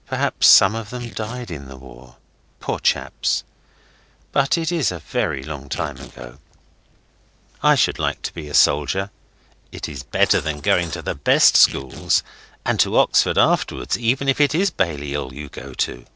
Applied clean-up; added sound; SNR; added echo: neural separator model SepFormer DNS4.